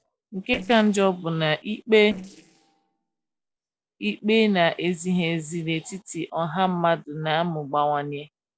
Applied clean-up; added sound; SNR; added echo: neural separator model SepFormer DNS4.